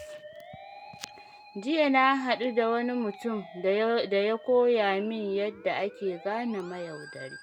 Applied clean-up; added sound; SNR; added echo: none; Musical instrument; 19 dB; none.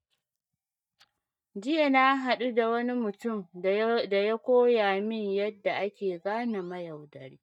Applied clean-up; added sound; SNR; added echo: neural mask model DeepFilterNet 3.